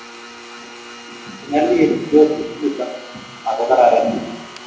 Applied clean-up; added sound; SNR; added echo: none; Domestic sounds, home sounds; 18 dB; reverberation time 0.9 s.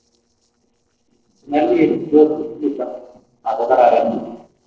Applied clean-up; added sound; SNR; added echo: neural separator model SepFormer DNS4.